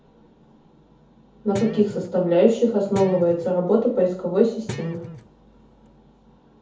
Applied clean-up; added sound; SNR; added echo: none; Guitar; 14 dB; reverberation time 0.5 s.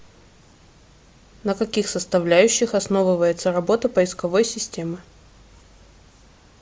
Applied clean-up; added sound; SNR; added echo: none; none; none; none.